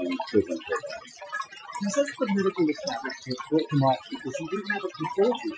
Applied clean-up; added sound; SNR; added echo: classical method Wiener filter.